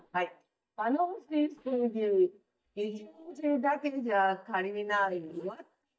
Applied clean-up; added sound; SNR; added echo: neural mask model DeepFilterNet 3.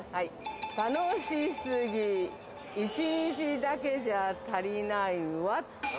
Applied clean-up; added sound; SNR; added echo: none; none; none; none.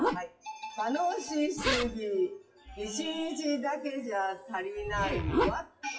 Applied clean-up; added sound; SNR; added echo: classical method WPE with log-MMSE.